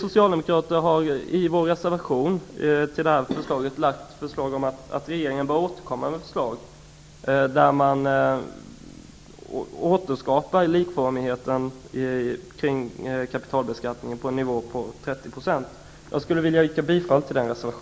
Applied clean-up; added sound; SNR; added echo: none; none; none; none.